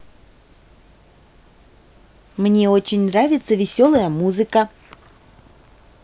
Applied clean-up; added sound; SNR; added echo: none; none; none; none.